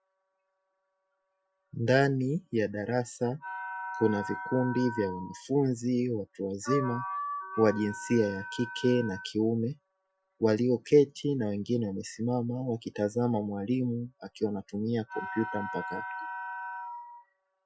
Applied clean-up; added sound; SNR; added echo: classical method Wiener filter.